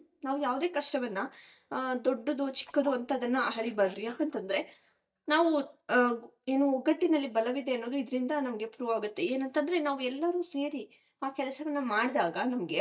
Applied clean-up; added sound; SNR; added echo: neural mask model DeepFilterNet 3.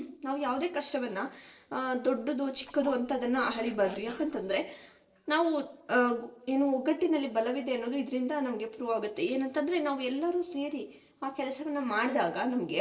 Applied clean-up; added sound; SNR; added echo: neural separator model SepFormer DNS4.